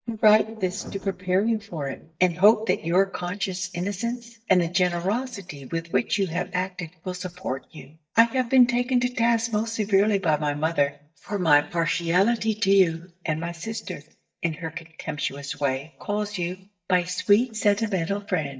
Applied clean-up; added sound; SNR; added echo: neural mask model DeepFilterNet 3.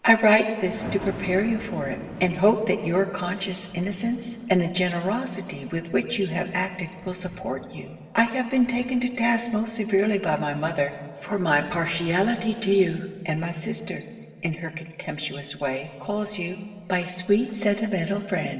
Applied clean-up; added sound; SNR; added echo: none; Thunder; 20 dB; reverberation time 2.4 s.